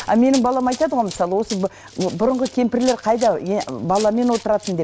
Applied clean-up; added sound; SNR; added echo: none; Run; 18 dB; none.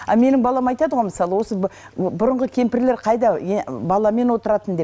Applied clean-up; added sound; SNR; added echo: none; none; none; none.